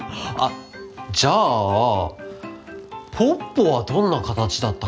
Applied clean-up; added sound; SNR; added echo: none; none; none; none.